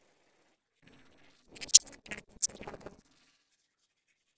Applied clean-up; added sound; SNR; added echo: neural separator model SepFormer DNS4.